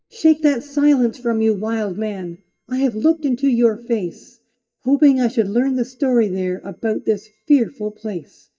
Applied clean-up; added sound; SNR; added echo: neural mask model DeepFilterNet 3.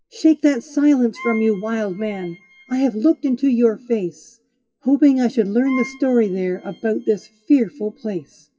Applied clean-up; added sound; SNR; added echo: classical method WPE with log-MMSE.